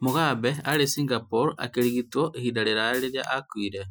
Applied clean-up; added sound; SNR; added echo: classical method Wiener filter.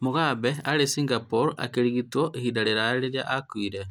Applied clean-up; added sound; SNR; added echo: neural mask model DeepFilterNet 3.